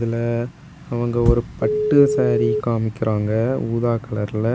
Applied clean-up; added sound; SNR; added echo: none; Telephone; 0 dB; none.